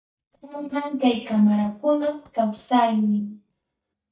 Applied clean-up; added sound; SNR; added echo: neural mask model DeepFilterNet 3.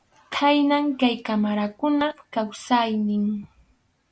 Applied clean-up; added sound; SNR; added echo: none; none; none; none.